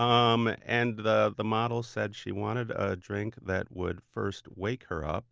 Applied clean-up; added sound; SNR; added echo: none; none; none; none.